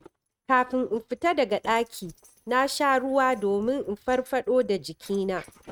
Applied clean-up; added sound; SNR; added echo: neural mask model RNNoise.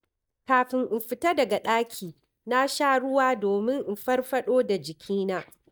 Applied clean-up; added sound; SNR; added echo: neural mask model DeepFilterNet 3.